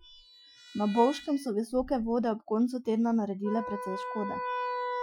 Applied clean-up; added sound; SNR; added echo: classical method Wiener filter.